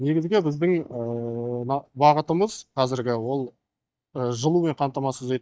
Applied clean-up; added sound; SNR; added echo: neural mask model DeepFilterNet 3.